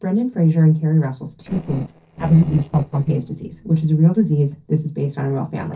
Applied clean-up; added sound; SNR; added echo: neural separator model SepFormer DNS4.